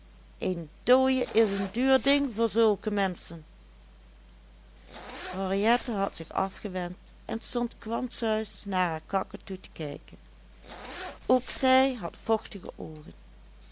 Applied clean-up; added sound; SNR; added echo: none; Zipper (clothing); 15 dB; none.